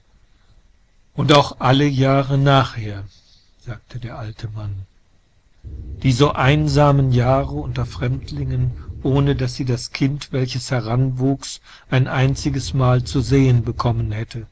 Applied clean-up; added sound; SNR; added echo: none; Wind; 12 dB; none.